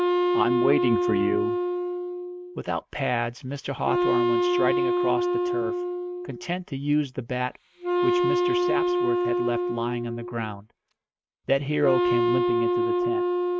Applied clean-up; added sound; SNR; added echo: neural mask model RNNoise.